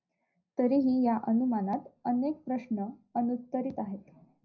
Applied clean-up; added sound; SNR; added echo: none; none; none; reverberation time 0.5 s.